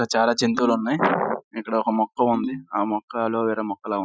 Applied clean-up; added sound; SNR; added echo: classical method Wiener filter.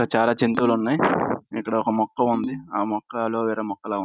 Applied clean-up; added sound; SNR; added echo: neural mask model RNNoise.